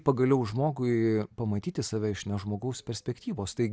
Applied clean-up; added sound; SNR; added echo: none; none; none; none.